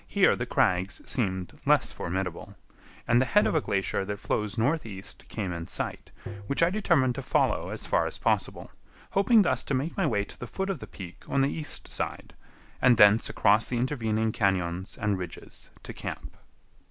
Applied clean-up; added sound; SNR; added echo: none; Tap; 13 dB; none.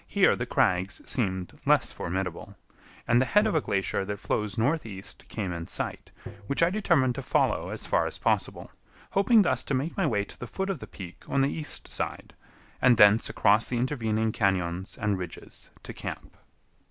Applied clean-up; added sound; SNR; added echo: neural separator model SepFormer DNS4.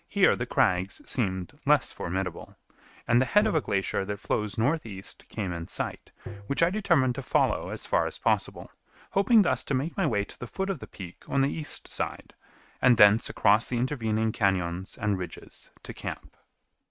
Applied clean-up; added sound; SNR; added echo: neural mask model RNNoise.